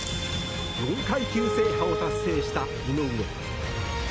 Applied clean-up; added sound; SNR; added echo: none; Wind instrument, woodwind instrument; 4 dB; none.